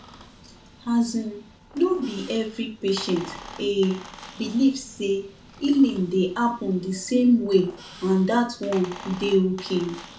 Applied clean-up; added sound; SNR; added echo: none; Squeak; 19 dB; reverberation time 0.3 s.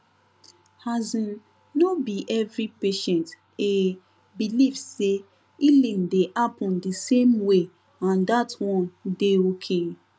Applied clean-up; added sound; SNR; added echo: none; none; none; none.